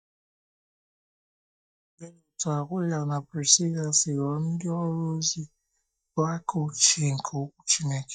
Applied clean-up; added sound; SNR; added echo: neural mask model DeepFilterNet 3.